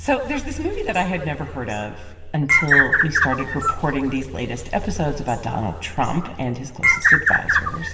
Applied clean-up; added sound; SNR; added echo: none; Bird; -2 dB; reverberation time 2.0 s.